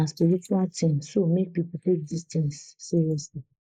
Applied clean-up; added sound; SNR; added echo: neural mask model Resemble Enhance denoiser.